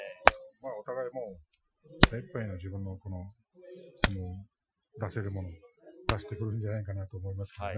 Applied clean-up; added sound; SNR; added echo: classical method Wiener filter.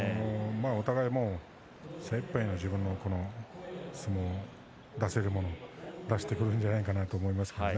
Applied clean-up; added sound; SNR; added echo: none; none; none; none.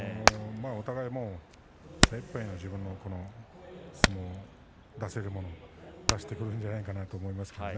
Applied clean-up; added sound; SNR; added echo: none; Hammer; -4 dB; none.